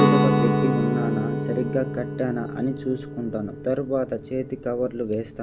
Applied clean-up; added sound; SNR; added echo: none; Guitar; -1 dB; none.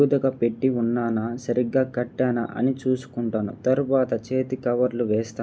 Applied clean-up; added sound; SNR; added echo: none; none; none; none.